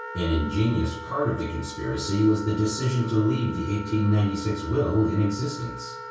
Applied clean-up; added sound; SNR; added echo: none; Wind instrument, woodwind instrument; 13 dB; reverberation time 0.6 s.